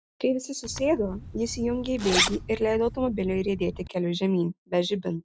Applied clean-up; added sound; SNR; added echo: none; Zipper (clothing); 6 dB; none.